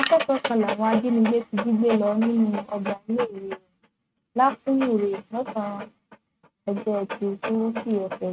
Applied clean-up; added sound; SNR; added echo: neural mask model RNNoise.